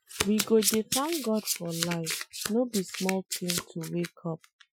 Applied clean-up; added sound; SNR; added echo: classical method Wiener filter.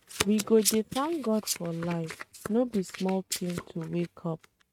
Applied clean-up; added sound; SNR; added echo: neural mask model RNNoise.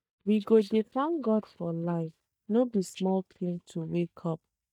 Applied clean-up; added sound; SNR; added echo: neural mask model DeepFilterNet 3.